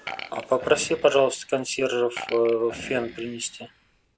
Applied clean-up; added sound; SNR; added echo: none; Burping, eructation; 16 dB; none.